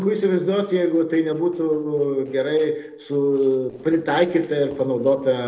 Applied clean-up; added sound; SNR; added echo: neural separator model SepFormer DNS4.